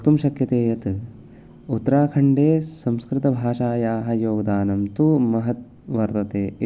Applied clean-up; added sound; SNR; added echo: none; none; none; none.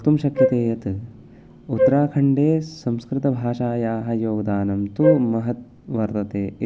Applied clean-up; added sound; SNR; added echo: none; Wind instrument, woodwind instrument; 1 dB; none.